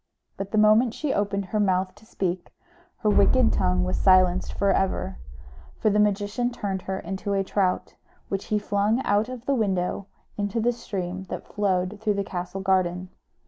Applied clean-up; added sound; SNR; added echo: none; Boom; -2 dB; none.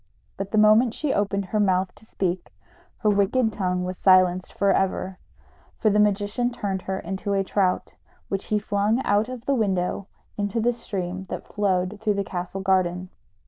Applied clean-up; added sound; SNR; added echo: neural diffusion model UNIVERSE++.